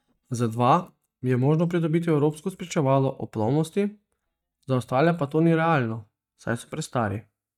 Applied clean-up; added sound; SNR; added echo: neural mask model DeepFilterNet 3.